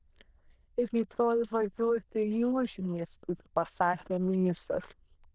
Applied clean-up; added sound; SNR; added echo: neural diffusion model UNIVERSE++.